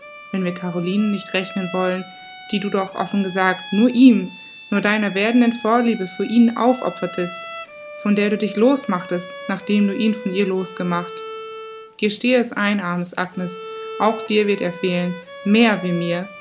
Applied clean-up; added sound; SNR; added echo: none; Bowed string instrument; 15 dB; none.